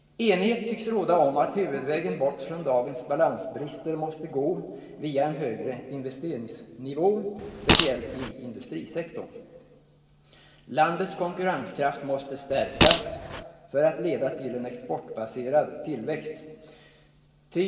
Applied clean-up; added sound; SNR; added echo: none; Fart; -3 dB; reverberation time 1.7 s.